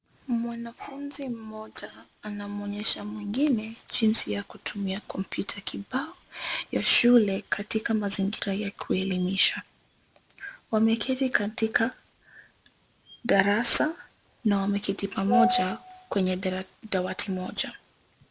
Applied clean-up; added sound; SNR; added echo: none; none; none; none.